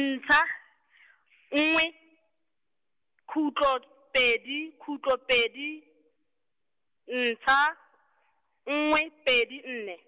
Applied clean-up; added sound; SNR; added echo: none; none; none; none.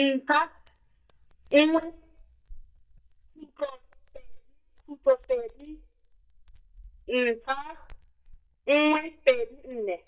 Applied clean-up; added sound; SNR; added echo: neural mask model DeepFilterNet 3.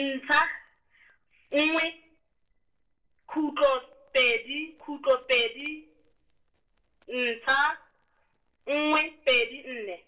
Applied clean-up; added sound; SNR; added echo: neural separator model SepFormer DNS4.